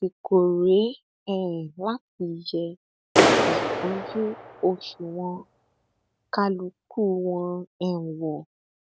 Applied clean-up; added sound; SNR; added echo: none; Clapping; -1 dB; none.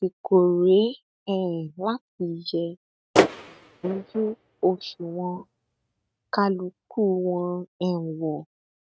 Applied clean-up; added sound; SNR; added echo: neural mask model RNNoise.